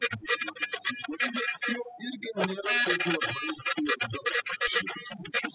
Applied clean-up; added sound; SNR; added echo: classical method spectral subtraction.